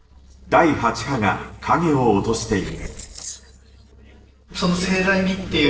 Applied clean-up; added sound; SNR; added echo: neural separator model SepFormer DNS4.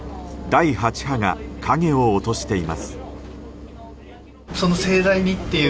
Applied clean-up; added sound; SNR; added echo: none; none; none; none.